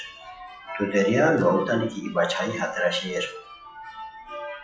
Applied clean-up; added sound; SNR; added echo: classical method WPE with log-MMSE.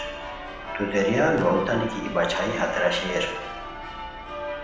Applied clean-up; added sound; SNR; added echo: none; Church bell; 8 dB; reverberation time 1.0 s.